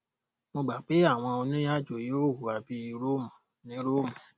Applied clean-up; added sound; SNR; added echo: none; none; none; none.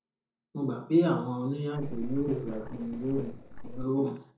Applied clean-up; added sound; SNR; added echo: neural separator model SepFormer DNS4.